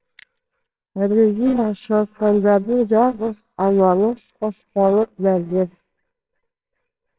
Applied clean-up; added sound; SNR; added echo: neural separator model SepFormer WHAMR!.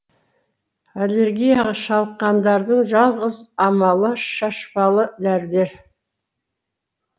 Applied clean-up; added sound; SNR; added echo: none; none; none; none.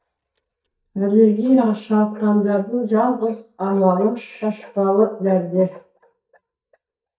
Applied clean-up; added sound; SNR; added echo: neural mask model DeepFilterNet 3.